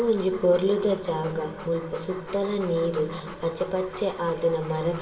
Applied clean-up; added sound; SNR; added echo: none; Dog; 18 dB; reverberation time 2.5 s.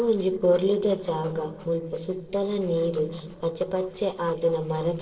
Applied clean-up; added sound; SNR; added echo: neural separator model SepFormer DNS4.